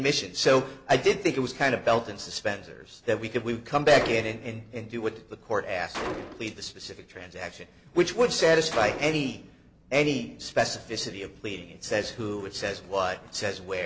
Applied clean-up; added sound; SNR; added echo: none; Gunshot, gunfire; 16 dB; none.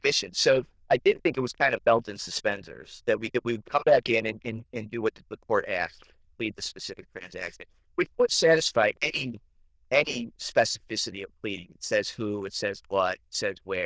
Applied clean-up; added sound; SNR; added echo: neural diffusion model UNIVERSE++.